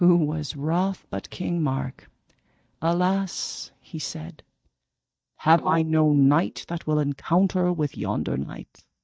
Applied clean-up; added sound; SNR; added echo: neural mask model DeepFilterNet 3.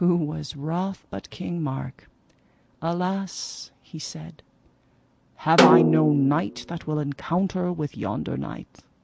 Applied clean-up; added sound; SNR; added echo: none; Snare drum; -2 dB; none.